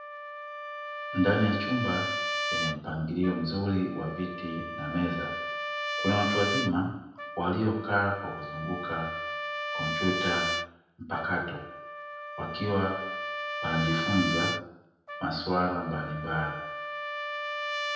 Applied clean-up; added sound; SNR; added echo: none; Trumpet; 3 dB; reverberation time 0.9 s.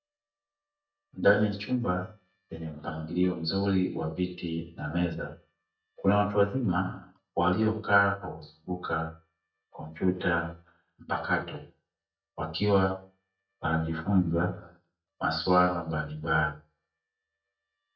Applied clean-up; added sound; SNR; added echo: neural mask model DeepFilterNet 3.